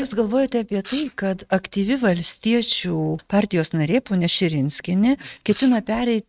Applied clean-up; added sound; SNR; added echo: neural mask model RNNoise.